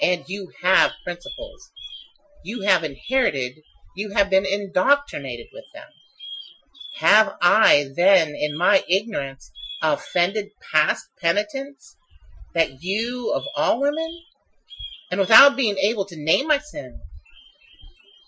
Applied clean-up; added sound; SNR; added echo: classical method Wiener filter.